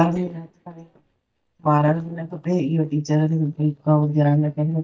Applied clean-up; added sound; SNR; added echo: neural mask model DeepFilterNet 3.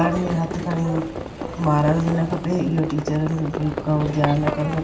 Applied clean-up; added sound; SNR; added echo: none; Livestock, farm animals, working animals; 7 dB; reverberation time 0.3 s.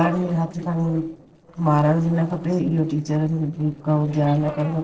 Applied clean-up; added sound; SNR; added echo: neural separator model SepFormer DNS4.